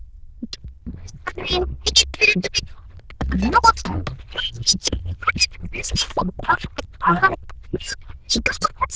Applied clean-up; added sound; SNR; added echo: neural diffusion model UNIVERSE++.